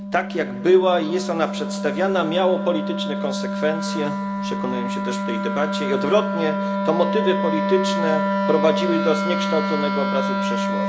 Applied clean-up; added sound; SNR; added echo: none; Wind instrument, woodwind instrument; 1 dB; reverberation time 1.7 s.